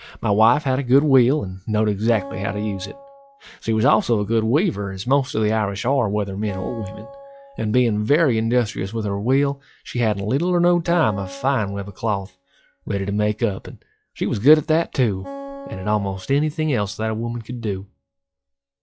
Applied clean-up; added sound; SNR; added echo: classical method log-MMSE.